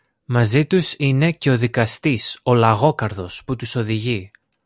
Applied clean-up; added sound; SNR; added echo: none; none; none; none.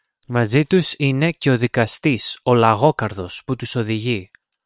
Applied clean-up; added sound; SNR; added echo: neural separator model SepFormer WHAM!.